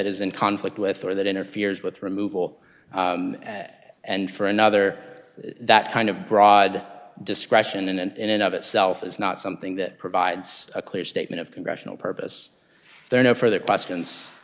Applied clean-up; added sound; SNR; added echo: none; none; none; none.